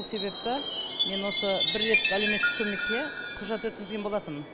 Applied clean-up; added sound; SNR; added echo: none; Chime; -4 dB; none.